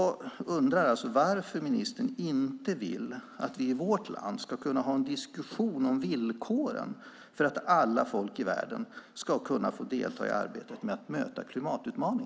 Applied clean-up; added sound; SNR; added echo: none; none; none; none.